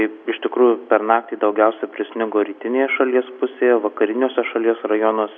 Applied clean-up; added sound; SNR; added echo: none; none; none; none.